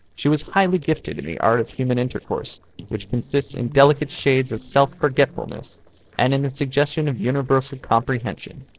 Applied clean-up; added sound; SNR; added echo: neural separator model SepFormer DNS4.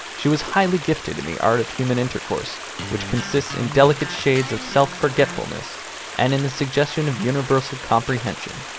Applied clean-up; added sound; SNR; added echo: none; Stream + Electric guitar; 11 dB; none.